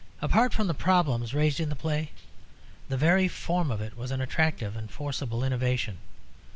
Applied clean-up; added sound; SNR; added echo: none; none; none; none.